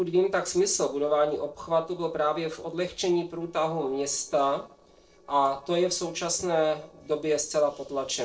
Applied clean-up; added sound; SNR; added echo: neural separator model SepFormer DNS4.